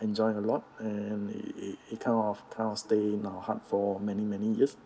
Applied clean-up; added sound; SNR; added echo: none; none; none; none.